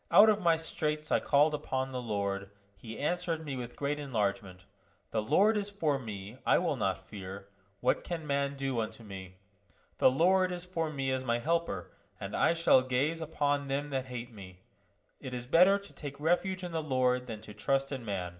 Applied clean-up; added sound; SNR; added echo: none; none; none; reverberation time 0.4 s.